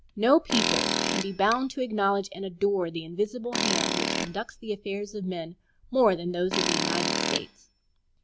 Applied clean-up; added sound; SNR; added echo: none; Tools; 3 dB; none.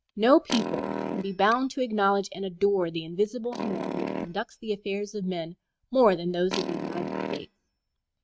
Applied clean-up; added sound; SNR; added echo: neural mask model RNNoise.